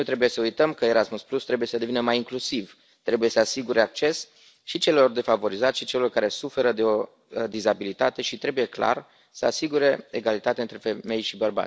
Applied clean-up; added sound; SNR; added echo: none; none; none; none.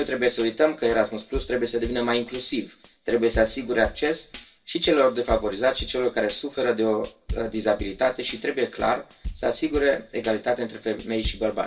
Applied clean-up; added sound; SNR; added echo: none; Drum / Drum kit; 14 dB; reverberation time 0.2 s.